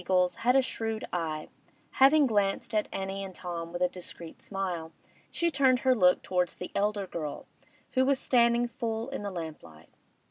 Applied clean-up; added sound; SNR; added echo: none; none; none; none.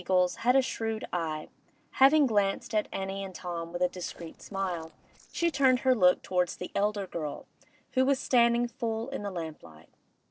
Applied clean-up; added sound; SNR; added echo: neural separator model SepFormer DNS4.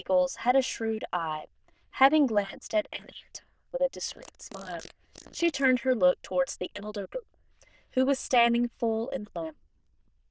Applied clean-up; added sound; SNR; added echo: neural diffusion model UNIVERSE++.